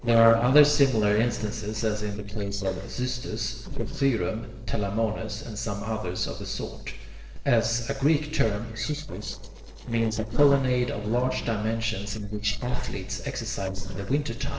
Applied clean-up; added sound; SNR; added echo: neural separator model SepFormer DNS4.